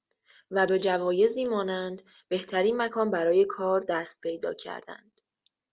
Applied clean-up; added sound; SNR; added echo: none; none; none; none.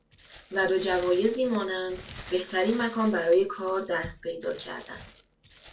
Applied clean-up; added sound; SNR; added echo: none; Crumpling, crinkling; 19 dB; reverberation time 0.2 s.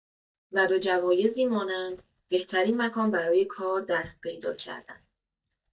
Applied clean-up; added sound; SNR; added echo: neural mask model DeepFilterNet 3.